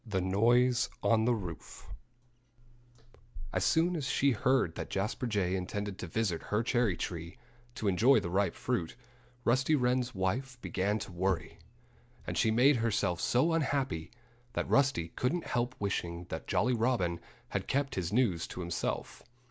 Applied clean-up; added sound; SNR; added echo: none; none; none; none.